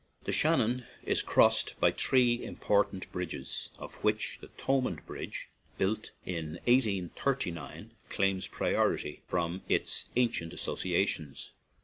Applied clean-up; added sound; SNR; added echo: none; none; none; none.